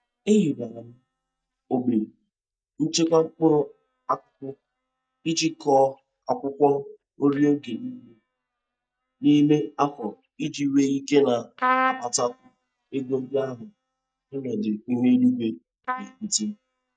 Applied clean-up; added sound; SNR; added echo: neural mask model DeepFilterNet 3.